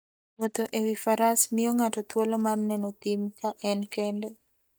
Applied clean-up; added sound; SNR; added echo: neural mask model DeepFilterNet 3.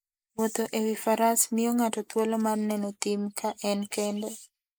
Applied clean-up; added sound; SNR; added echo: neural mask model Resemble Enhance denoiser.